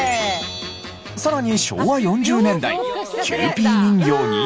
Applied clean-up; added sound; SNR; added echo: none; none; none; none.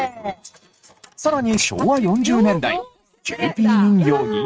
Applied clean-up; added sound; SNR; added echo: neural mask model RNNoise.